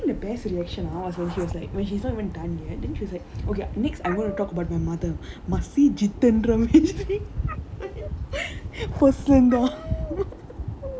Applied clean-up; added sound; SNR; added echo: none; Meow; 17 dB; none.